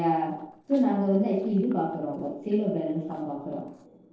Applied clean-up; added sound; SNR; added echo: neural separator model SepFormer DNS4.